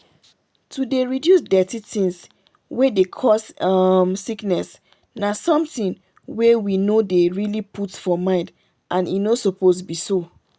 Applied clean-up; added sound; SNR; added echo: none; none; none; none.